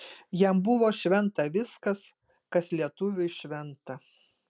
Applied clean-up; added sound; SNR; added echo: none; none; none; none.